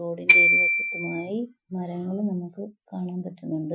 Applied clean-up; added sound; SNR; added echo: classical method Wiener filter.